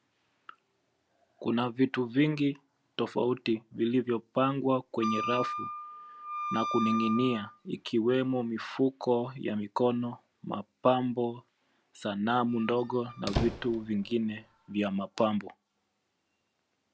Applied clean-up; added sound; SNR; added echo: none; Squeak + Wind instrument, woodwind instrument; 6 dB; none.